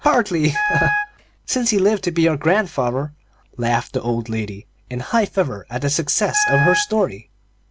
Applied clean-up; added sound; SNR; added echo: none; Wind instrument, woodwind instrument; 2 dB; none.